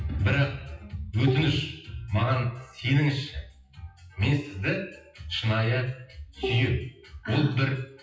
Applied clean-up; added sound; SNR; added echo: classical method WPE with log-MMSE.